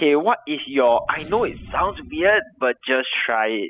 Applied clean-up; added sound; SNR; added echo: classical method spectral subtraction.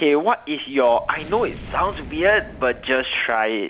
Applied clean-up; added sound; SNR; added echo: none; Fire; 18 dB; none.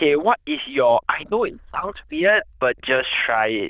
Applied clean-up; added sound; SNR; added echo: neural diffusion model UNIVERSE++.